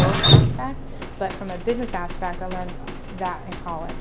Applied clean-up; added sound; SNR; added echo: none; Drip; -5 dB; none.